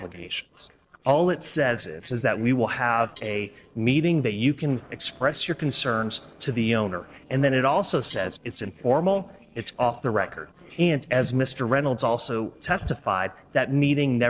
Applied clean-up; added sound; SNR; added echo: neural separator model SepFormer DNS4.